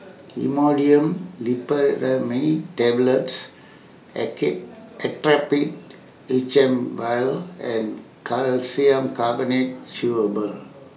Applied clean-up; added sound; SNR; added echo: none; none; none; none.